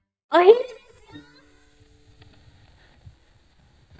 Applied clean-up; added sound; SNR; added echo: neural mask model DeepFilterNet 3.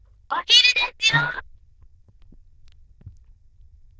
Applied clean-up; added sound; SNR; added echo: neural diffusion model UNIVERSE++.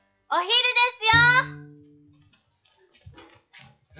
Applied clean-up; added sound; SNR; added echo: classical method log-MMSE.